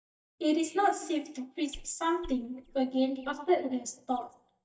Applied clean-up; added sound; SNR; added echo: neural mask model DeepFilterNet 3.